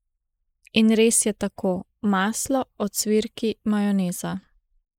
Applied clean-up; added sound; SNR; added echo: neural mask model Resemble Enhance denoiser.